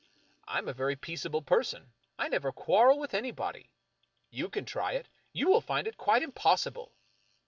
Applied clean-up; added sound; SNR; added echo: none; none; none; none.